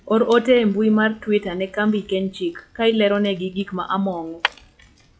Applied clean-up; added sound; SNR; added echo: classical method log-MMSE.